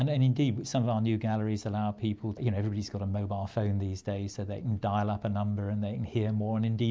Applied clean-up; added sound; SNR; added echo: none; none; none; none.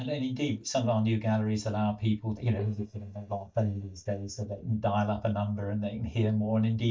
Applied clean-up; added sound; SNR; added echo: neural mask model DeepFilterNet 3.